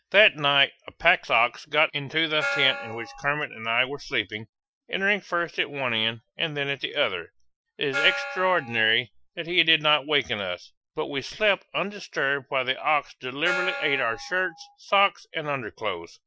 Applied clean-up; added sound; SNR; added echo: classical method Wiener filter.